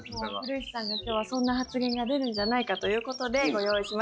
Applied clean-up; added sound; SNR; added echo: classical method log-MMSE.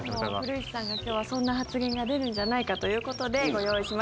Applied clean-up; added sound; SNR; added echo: none; Bird vocalization, bird call, bird song; 11 dB; none.